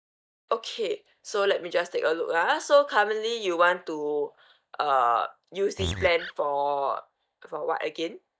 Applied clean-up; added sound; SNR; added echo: neural mask model DeepFilterNet 3.